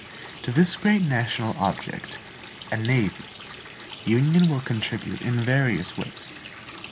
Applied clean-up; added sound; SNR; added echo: none; Water tap, faucet; 14 dB; none.